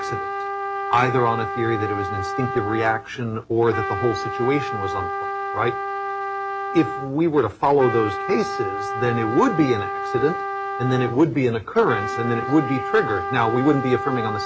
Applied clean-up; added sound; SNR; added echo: none; Trumpet; 5 dB; none.